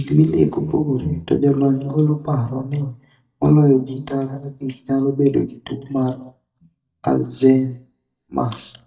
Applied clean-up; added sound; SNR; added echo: neural mask model DeepFilterNet 3.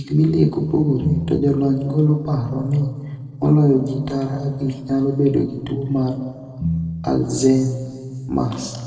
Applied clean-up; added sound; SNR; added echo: neural separator model SepFormer DNS4.